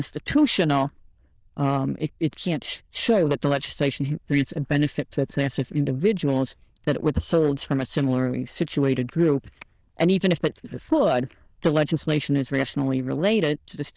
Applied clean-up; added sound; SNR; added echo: neural diffusion model UNIVERSE++.